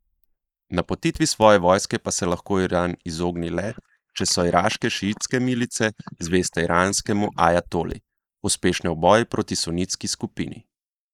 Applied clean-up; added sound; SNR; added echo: neural mask model Resemble Enhance denoiser.